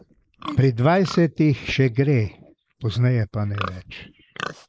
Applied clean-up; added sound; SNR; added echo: neural mask model Resemble Enhance denoiser.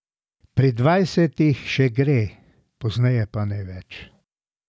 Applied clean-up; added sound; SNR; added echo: none; none; none; none.